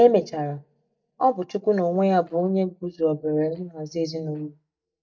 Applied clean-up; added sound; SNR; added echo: neural mask model DeepFilterNet 3.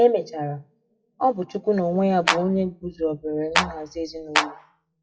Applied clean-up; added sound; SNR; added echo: classical method WPE with log-MMSE.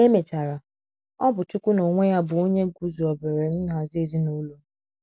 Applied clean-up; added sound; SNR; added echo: none; none; none; none.